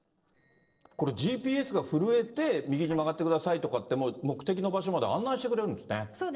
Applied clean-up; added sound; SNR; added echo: neural separator model SepFormer DNS4.